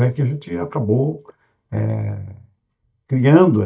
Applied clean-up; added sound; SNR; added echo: neural mask model DeepFilterNet 3.